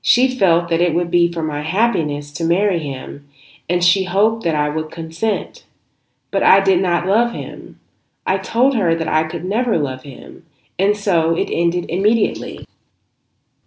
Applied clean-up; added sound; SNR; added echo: none; none; none; none.